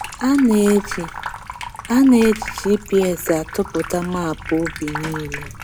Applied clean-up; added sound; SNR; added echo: none; Sink (filling or washing) / Water tap, faucet; 12 dB; none.